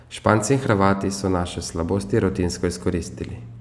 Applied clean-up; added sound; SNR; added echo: none; none; none; none.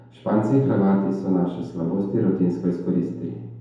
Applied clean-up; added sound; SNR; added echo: none; none; none; reverberation time 0.8 s.